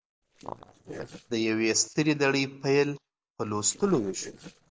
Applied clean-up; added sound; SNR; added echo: neural separator model SepFormer DNS4.